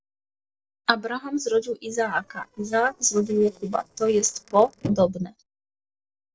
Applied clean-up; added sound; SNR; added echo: neural separator model SepFormer DNS4.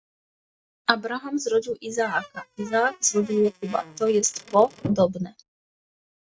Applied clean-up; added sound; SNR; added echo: neural mask model RNNoise.